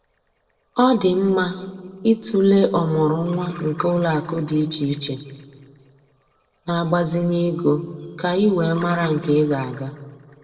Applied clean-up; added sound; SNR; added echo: neural separator model SepFormer DNS4.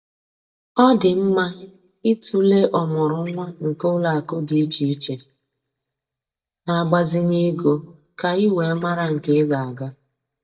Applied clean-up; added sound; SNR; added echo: neural mask model DeepFilterNet 3.